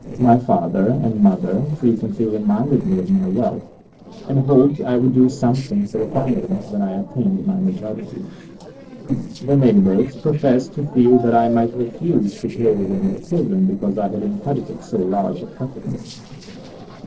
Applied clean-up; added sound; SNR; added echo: neural separator model SepFormer DNS4.